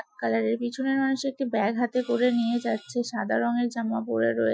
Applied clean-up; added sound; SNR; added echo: classical method Wiener filter.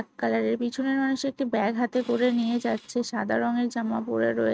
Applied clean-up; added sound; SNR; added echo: neural mask model RNNoise.